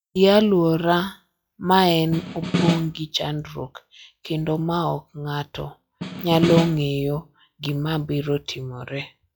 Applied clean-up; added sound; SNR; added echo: classical method log-MMSE.